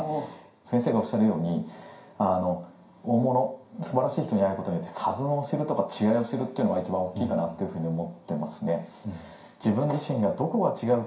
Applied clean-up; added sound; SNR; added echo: none; none; none; reverberation time 0.5 s.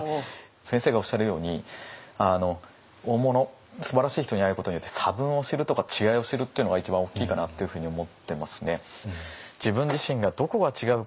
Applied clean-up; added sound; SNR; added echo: none; none; none; none.